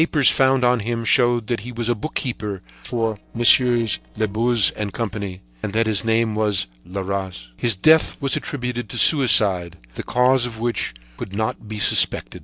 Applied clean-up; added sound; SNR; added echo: neural separator model SepFormer DNS4.